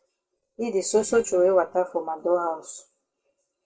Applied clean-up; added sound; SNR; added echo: neural separator model SepFormer DNS4.